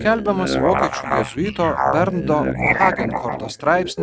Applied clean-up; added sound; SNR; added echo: neural mask model RNNoise.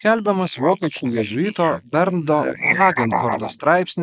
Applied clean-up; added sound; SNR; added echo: neural mask model Resemble Enhance denoiser.